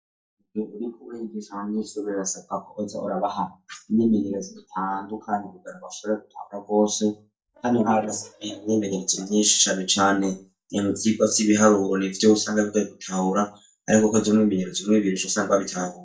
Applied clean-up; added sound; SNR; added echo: neural mask model DeepFilterNet 3.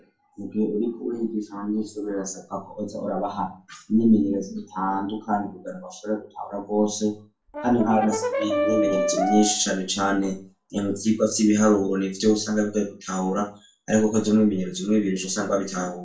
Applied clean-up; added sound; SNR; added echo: none; Brass instrument; 2 dB; reverberation time 0.3 s.